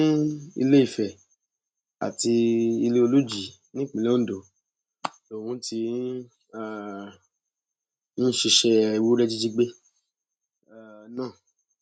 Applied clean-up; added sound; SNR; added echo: none; none; none; none.